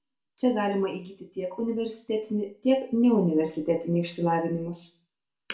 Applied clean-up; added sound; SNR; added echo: none; none; none; reverberation time 0.4 s.